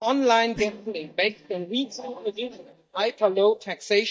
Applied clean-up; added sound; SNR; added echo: neural mask model DeepFilterNet 3.